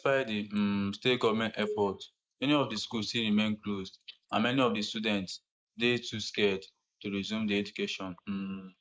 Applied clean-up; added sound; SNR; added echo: neural mask model Resemble Enhance denoiser.